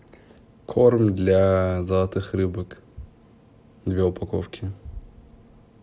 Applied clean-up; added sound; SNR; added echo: none; none; none; none.